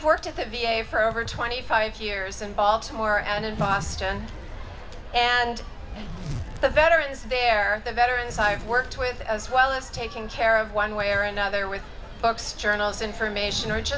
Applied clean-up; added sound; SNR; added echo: none; Zipper (clothing); 11 dB; none.